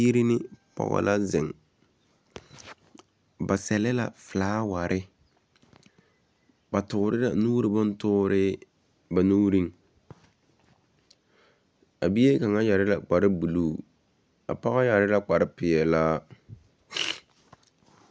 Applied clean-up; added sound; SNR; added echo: none; none; none; none.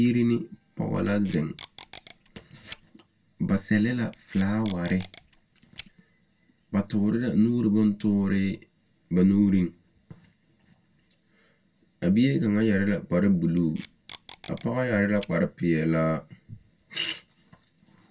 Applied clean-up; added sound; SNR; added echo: none; Packing tape, duct tape; 20 dB; reverberation time 0.1 s.